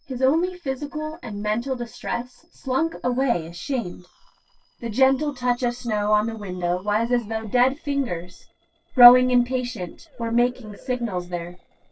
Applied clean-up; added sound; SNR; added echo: neural separator model SepFormer DNS4.